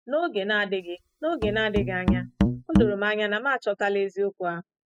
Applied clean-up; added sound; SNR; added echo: classical method spectral subtraction.